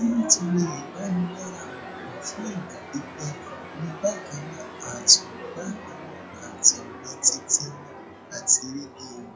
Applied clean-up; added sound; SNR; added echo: classical method log-MMSE.